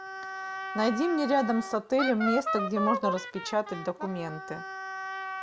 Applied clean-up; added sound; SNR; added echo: none; Wind instrument, woodwind instrument; 5 dB; none.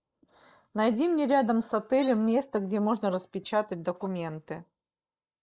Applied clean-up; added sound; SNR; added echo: neural mask model Resemble Enhance denoiser.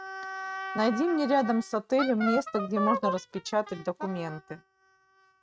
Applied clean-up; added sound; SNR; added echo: neural mask model RNNoise.